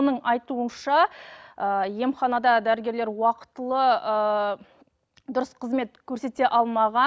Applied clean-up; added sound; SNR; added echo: none; none; none; none.